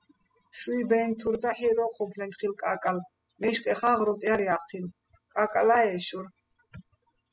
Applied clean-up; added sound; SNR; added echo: classical method spectral subtraction.